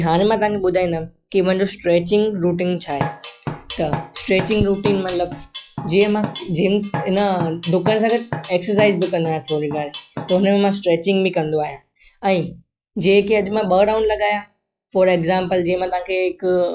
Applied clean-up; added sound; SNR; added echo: classical method log-MMSE.